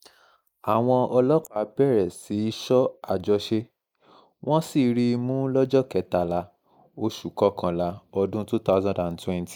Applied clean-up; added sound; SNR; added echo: neural mask model Resemble Enhance denoiser.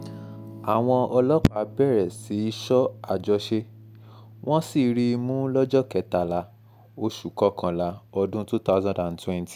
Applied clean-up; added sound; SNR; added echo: none; Electric guitar / Strum; 20 dB; none.